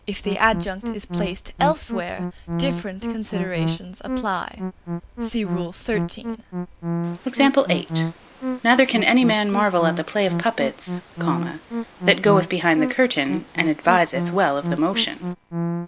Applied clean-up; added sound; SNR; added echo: none; Musical instrument; 6 dB; none.